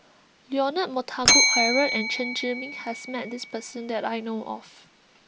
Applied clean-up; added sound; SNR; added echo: none; Bell; -2 dB; none.